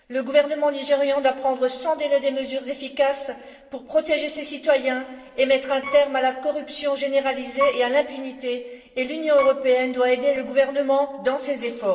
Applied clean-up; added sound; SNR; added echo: neural separator model SepFormer DNS4.